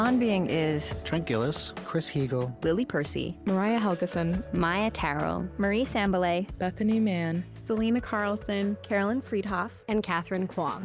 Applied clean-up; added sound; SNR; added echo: none; none; none; none.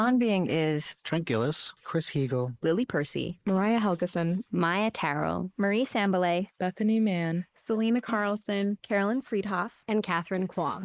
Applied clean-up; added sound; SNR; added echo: neural mask model Resemble Enhance denoiser.